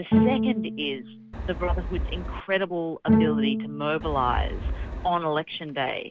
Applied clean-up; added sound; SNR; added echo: none; Bowed string instrument + Wind; -2 dB; none.